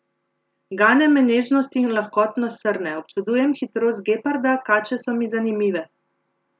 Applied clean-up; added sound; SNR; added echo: none; none; none; none.